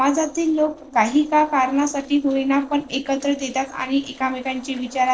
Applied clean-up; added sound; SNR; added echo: neural separator model SepFormer DNS4.